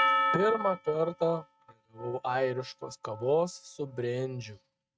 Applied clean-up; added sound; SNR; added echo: neural mask model RNNoise.